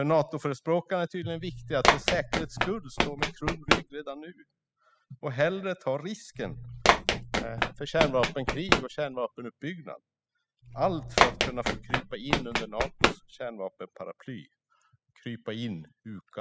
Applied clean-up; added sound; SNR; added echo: classical method spectral subtraction.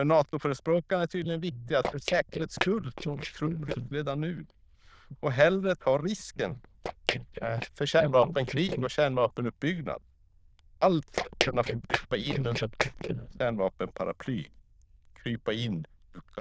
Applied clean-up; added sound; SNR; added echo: neural diffusion model UNIVERSE++.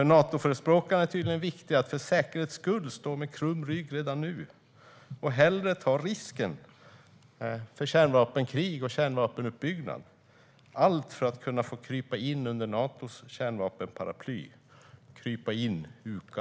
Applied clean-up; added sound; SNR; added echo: none; none; none; none.